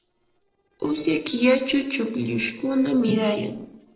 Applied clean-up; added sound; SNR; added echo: neural separator model SepFormer DNS4.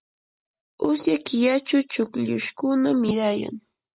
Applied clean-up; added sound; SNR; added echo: none; none; none; none.